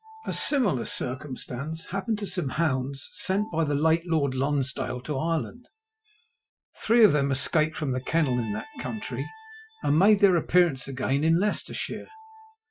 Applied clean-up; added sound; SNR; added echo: classical method Wiener filter.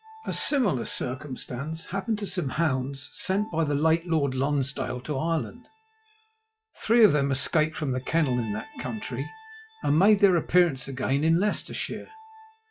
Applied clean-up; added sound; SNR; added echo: classical method log-MMSE.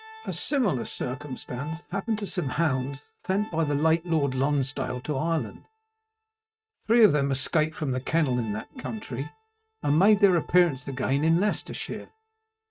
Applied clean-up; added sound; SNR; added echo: neural mask model RNNoise.